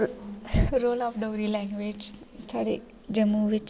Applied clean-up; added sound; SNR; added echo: none; none; none; none.